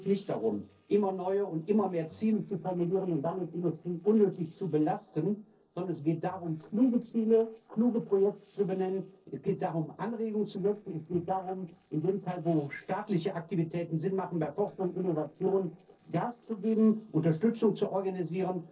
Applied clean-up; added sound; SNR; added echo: neural separator model SepFormer DNS4.